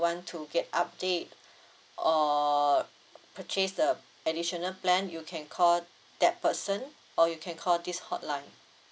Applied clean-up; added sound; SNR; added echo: none; none; none; none.